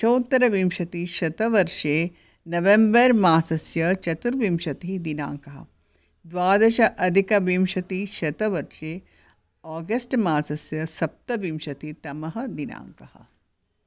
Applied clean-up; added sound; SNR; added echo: none; none; none; none.